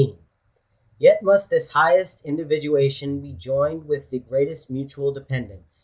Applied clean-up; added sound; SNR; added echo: none; none; none; none.